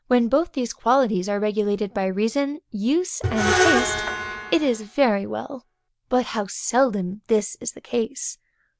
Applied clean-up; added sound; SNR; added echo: none; Screech; 2 dB; none.